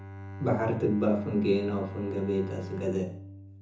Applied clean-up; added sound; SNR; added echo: none; Bowed string instrument; 10 dB; reverberation time 0.5 s.